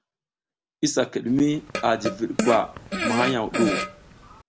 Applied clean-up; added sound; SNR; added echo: none; Fart; 4 dB; none.